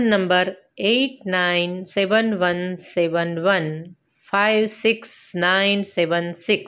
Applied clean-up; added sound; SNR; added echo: none; none; none; none.